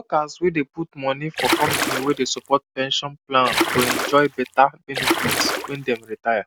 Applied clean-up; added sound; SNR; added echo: none; Splash, splatter; 1 dB; none.